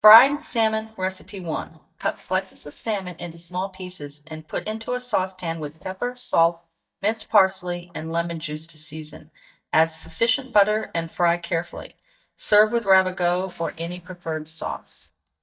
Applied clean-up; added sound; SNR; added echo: neural mask model DeepFilterNet 3.